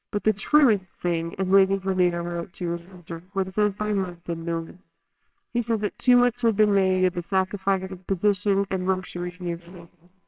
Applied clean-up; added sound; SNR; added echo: neural separator model SepFormer WHAMR!.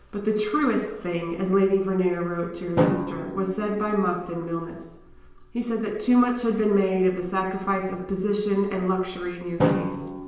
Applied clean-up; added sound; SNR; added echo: none; Drum; 8 dB; reverberation time 0.9 s.